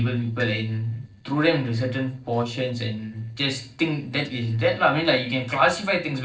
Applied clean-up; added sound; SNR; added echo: neural separator model SepFormer DNS4.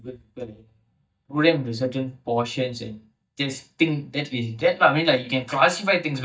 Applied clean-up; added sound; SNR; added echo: neural mask model DeepFilterNet 3.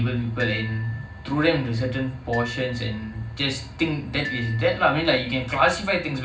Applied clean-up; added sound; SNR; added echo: none; Glockenspiel; 15 dB; reverberation time 0.4 s.